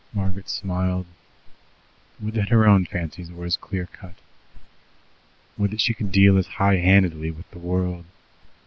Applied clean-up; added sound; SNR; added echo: none; none; none; none.